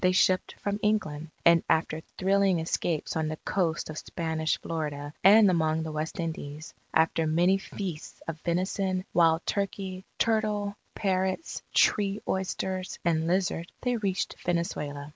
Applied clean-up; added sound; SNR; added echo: none; none; none; none.